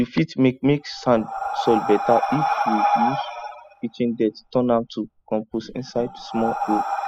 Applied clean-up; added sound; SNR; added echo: classical method spectral subtraction.